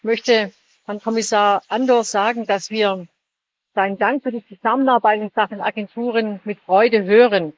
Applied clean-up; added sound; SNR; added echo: neural mask model Resemble Enhance denoiser.